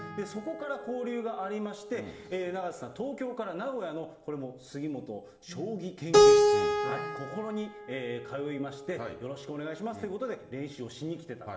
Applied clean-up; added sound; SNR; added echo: none; Keyboard (musical); -5 dB; reverberation time 0.9 s.